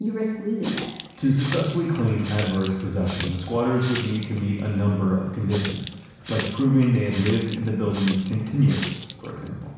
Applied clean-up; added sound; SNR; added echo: none; Water tap, faucet; 8 dB; reverberation time 1.1 s.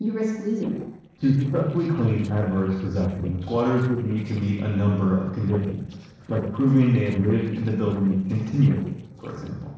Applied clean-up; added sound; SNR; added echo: neural separator model SepFormer DNS4.